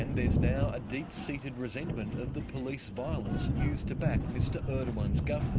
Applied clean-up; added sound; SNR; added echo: none; Thunder / Wind; -5 dB; none.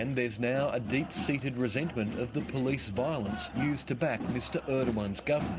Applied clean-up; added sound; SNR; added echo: none; none; none; none.